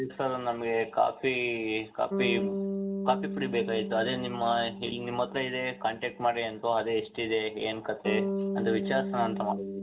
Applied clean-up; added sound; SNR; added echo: none; Bass guitar; 5 dB; reverberation time 0.2 s.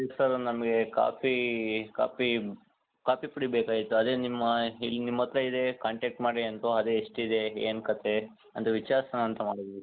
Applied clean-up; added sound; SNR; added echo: none; none; none; none.